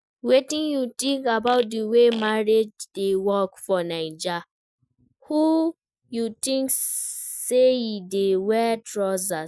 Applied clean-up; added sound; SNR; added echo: neural mask model RNNoise.